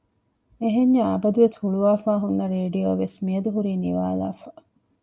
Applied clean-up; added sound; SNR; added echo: none; none; none; none.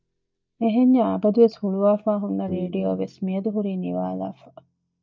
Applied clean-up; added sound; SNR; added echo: neural mask model DeepFilterNet 3.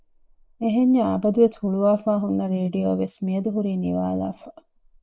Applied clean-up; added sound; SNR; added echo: neural mask model Resemble Enhance denoiser.